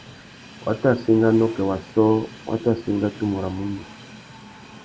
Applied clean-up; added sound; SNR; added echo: none; Train; 19 dB; none.